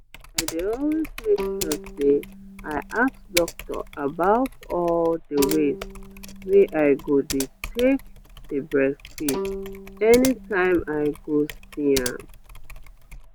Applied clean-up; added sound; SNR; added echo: none; Typing + Bowed string instrument; 10 dB; none.